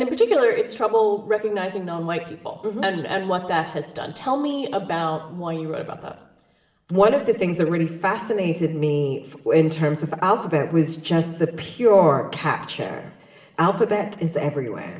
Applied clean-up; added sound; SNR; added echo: none; none; none; reverberation time 1.1 s.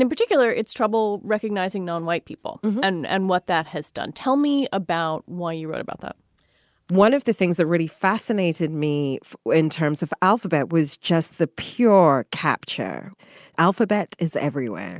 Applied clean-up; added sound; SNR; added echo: none; none; none; none.